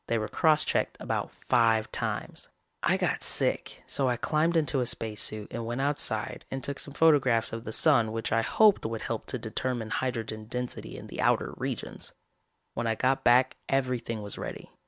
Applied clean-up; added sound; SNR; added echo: none; none; none; none.